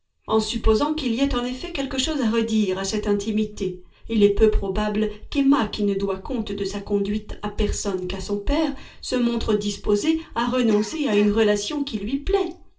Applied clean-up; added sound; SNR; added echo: none; Cough; 16 dB; reverberation time 0.2 s.